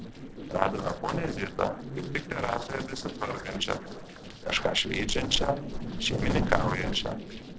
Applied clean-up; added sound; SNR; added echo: neural separator model SepFormer DNS4.